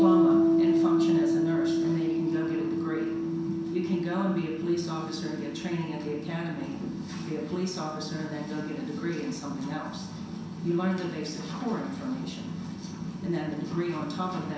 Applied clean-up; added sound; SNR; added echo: none; Piano; -1 dB; reverberation time 0.7 s.